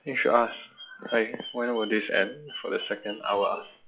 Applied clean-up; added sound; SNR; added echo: classical method log-MMSE.